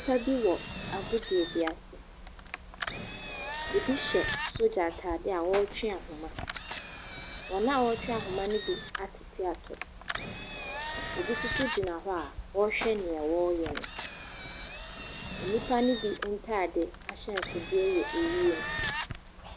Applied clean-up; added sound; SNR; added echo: none; Engine; -1 dB; none.